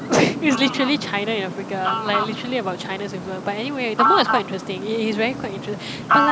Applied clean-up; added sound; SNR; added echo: none; Fowl; 2 dB; none.